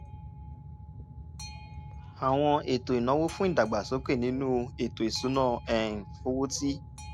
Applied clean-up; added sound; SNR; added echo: none; Boat, Water vehicle; 13 dB; none.